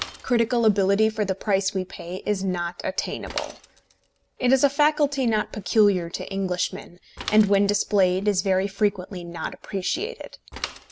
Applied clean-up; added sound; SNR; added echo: none; Mechanisms / Bicycle; 19 dB; none.